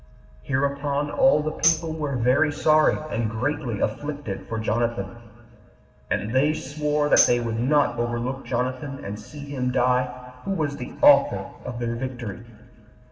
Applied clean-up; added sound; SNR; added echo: none; Tambourine; 6 dB; reverberation time 2.3 s.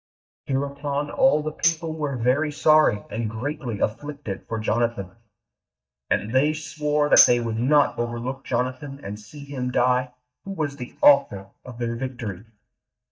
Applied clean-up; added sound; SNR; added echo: neural mask model DeepFilterNet 3.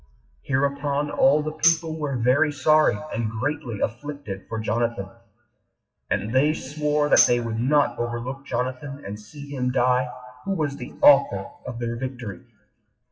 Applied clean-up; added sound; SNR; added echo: classical method WPE with log-MMSE.